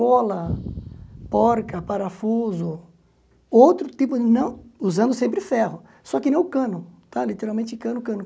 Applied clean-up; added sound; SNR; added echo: none; none; none; none.